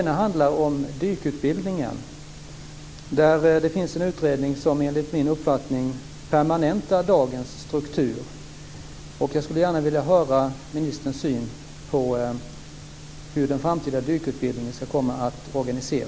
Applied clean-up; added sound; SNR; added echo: none; none; none; none.